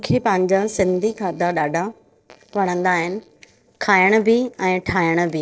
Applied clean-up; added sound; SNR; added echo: neural separator model SepFormer DNS4.